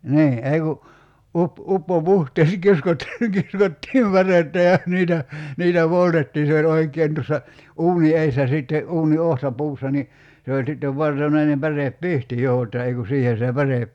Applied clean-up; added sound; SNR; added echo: none; none; none; none.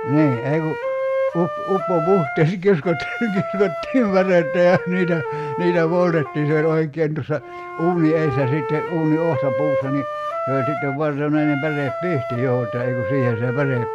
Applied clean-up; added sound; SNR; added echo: none; Wind instrument, woodwind instrument; 6 dB; none.